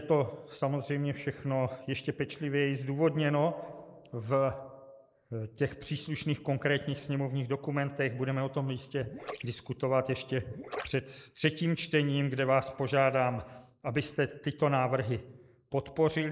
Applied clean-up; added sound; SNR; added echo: neural mask model Resemble Enhance denoiser.